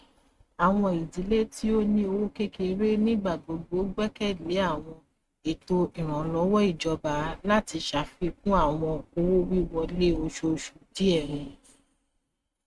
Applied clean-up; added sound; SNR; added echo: neural mask model RNNoise.